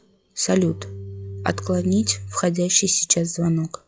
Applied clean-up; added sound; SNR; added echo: classical method log-MMSE.